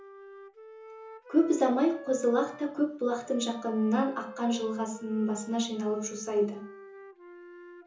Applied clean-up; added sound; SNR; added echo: none; Wind instrument, woodwind instrument; 17 dB; reverberation time 0.8 s.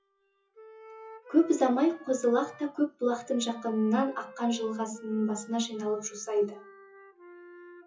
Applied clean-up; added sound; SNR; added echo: classical method WPE with log-MMSE.